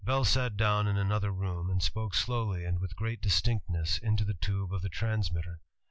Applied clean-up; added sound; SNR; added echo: none; none; none; none.